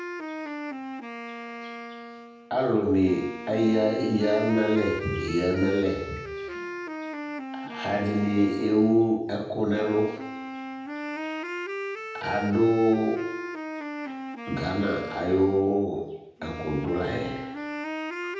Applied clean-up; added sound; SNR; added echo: none; Wind instrument, woodwind instrument; 9 dB; reverberation time 0.8 s.